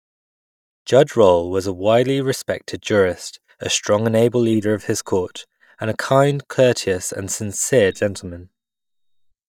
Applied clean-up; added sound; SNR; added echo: neural mask model DeepFilterNet 3.